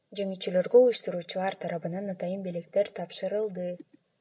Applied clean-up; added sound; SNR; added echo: none; none; none; none.